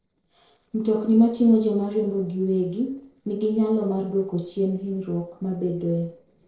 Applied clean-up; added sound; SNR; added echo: neural separator model SepFormer DNS4.